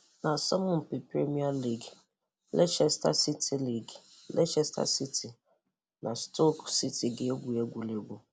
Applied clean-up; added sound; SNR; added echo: none; none; none; none.